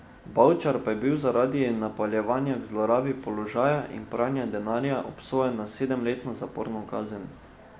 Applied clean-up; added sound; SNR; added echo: none; none; none; none.